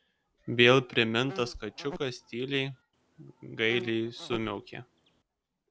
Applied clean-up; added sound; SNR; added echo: none; Insect; 18 dB; none.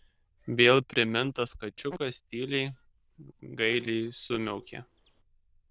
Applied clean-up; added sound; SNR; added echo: neural diffusion model UNIVERSE++.